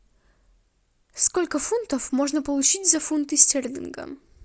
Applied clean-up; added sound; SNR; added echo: none; none; none; none.